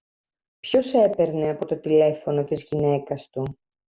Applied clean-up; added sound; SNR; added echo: none; none; none; none.